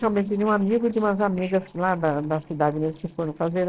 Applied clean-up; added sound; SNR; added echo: neural separator model SepFormer DNS4.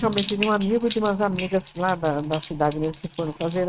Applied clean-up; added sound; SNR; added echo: neural mask model RNNoise.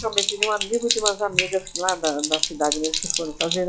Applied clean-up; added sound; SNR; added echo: classical method log-MMSE.